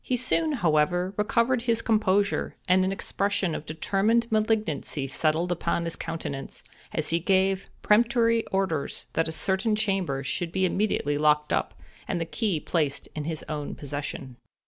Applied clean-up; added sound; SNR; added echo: none; none; none; none.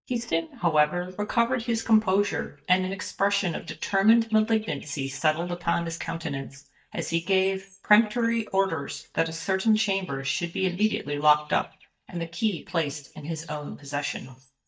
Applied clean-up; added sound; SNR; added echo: neural mask model DeepFilterNet 3.